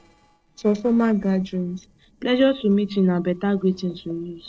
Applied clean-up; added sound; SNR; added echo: neural separator model SepFormer DNS4.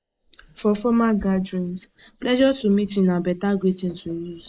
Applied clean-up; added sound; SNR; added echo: neural mask model Resemble Enhance denoiser.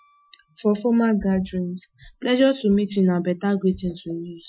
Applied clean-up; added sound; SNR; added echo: classical method Wiener filter.